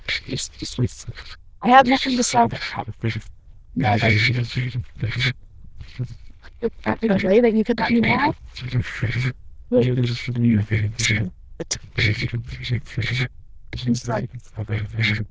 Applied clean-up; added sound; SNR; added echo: neural diffusion model UNIVERSE++.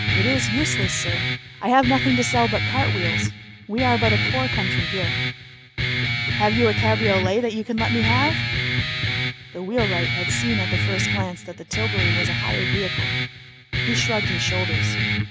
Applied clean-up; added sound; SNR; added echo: none; Guitar; -3 dB; none.